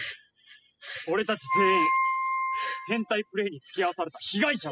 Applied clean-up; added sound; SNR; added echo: classical method spectral subtraction.